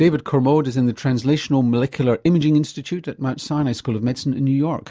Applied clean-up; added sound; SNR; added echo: none; none; none; none.